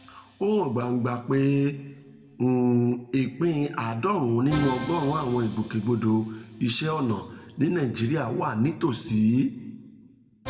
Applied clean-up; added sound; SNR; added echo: none; Musical instrument; 17 dB; reverberation time 1.2 s.